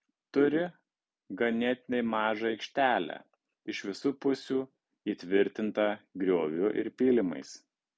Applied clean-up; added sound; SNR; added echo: none; none; none; none.